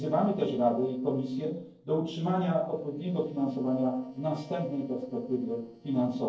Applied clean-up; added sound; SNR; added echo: neural separator model SepFormer DNS4.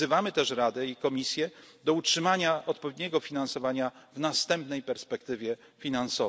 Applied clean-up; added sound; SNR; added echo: none; none; none; none.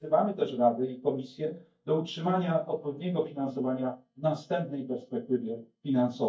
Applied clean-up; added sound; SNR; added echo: neural mask model DeepFilterNet 3.